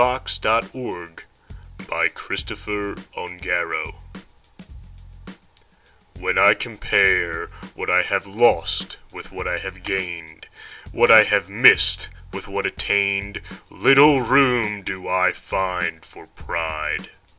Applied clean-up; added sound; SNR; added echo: none; Drum / Drum kit; 19 dB; none.